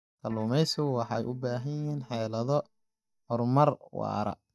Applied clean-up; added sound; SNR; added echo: neural mask model DeepFilterNet 3.